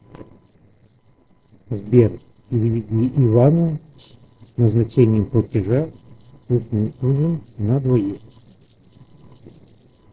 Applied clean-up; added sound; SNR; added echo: neural separator model SepFormer DNS4.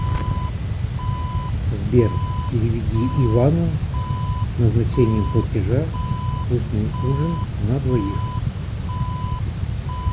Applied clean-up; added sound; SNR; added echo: none; Alarm; 16 dB; none.